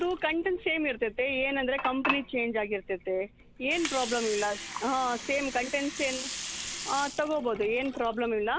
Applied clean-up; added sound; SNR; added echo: none; Water; 9 dB; none.